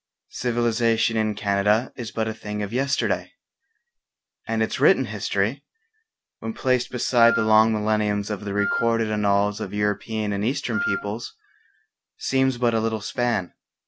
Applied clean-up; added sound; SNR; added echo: none; Wind instrument, woodwind instrument; 5 dB; none.